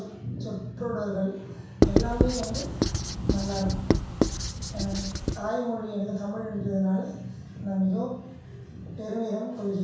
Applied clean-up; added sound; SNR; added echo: none; Writing; -4 dB; reverberation time 0.7 s.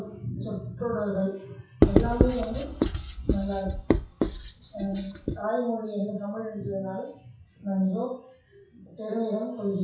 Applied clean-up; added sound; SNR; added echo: classical method WPE with log-MMSE.